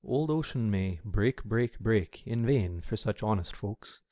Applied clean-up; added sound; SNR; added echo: none; none; none; none.